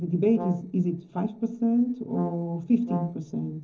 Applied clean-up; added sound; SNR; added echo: neural separator model SepFormer DNS4.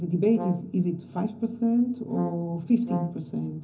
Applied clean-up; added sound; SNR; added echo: none; Brass instrument; 13 dB; reverberation time 0.3 s.